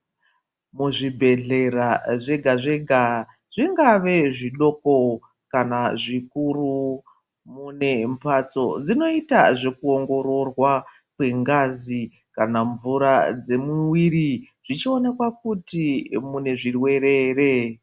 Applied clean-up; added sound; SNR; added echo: none; none; none; none.